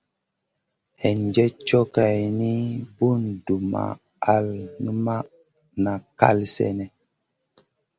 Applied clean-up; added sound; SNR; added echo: none; none; none; none.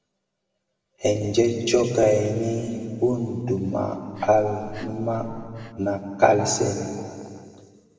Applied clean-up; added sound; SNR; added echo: none; Breathing; 17 dB; reverberation time 2.2 s.